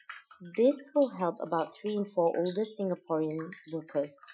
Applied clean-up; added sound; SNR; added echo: classical method Wiener filter.